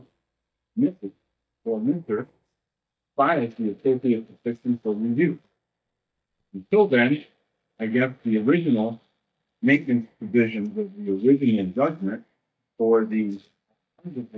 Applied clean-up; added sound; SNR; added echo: neural mask model DeepFilterNet 3.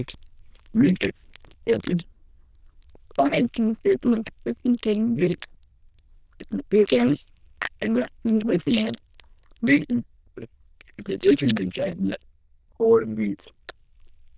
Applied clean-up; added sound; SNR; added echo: neural diffusion model UNIVERSE++.